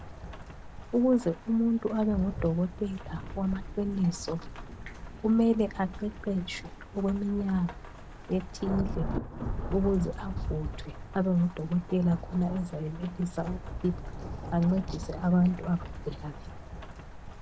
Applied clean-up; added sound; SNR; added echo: none; Rain / Thunderstorm; 8 dB; none.